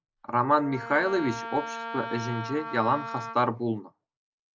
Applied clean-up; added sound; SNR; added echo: none; Wind instrument, woodwind instrument; 9 dB; none.